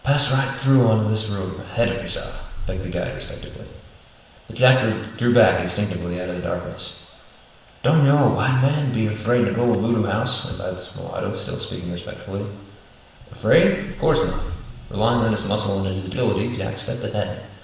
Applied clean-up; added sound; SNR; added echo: none; Engine starting / Motor vehicle (road); 16 dB; reverberation time 1.0 s.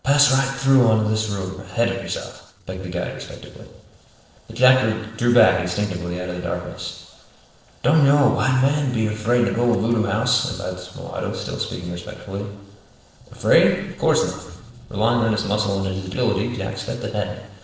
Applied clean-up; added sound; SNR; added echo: neural separator model SepFormer DNS4.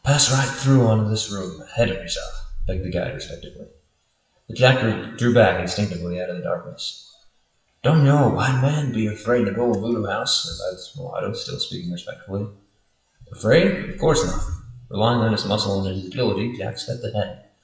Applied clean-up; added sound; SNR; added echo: classical method WPE with log-MMSE.